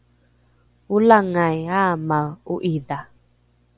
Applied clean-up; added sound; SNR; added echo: none; none; none; none.